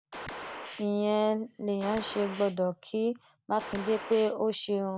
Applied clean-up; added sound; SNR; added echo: none; Gunshot, gunfire; 12 dB; none.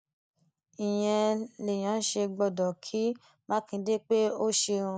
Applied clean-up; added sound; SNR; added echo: none; none; none; none.